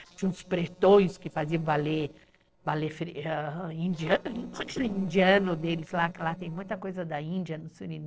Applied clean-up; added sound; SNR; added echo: neural separator model SepFormer DNS4.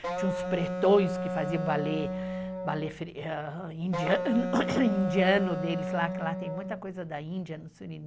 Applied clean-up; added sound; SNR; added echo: none; Wind instrument, woodwind instrument; 4 dB; none.